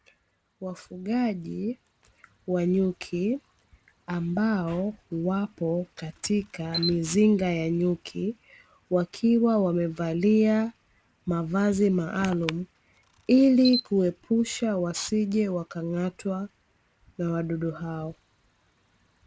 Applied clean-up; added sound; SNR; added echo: none; Camera; 11 dB; none.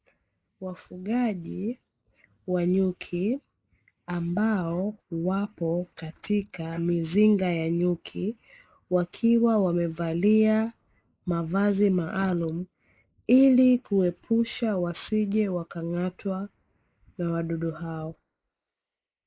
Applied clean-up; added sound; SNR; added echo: neural mask model Resemble Enhance denoiser.